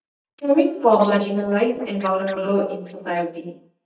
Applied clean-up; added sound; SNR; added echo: neural mask model DeepFilterNet 3.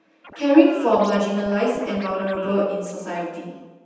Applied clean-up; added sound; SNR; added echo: none; Scratching (performance technique); 19 dB; reverberation time 1.1 s.